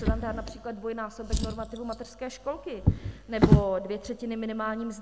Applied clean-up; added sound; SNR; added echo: none; Drawer open or close; -4 dB; none.